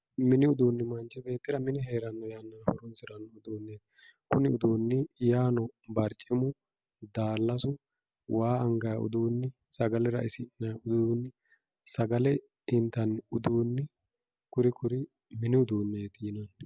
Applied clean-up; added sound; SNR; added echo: none; none; none; none.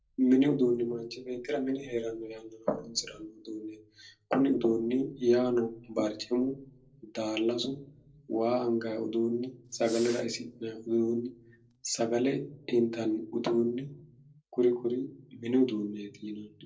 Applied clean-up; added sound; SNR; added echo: neural separator model SepFormer DNS4.